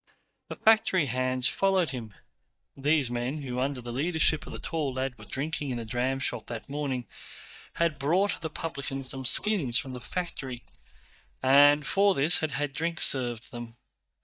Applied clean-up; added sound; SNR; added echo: neural mask model DeepFilterNet 3.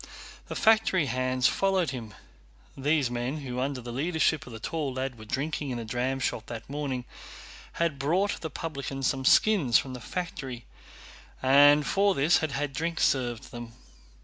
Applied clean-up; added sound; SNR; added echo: none; none; none; none.